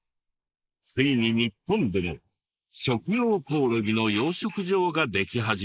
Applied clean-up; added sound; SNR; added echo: neural mask model Resemble Enhance denoiser.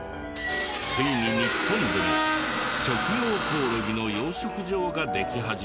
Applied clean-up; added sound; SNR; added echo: none; Squeak; 1 dB; none.